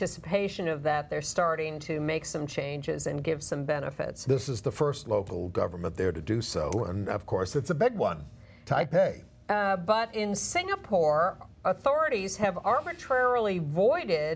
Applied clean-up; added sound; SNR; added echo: none; none; none; none.